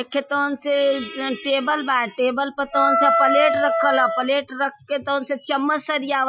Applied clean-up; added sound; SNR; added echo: classical method Wiener filter.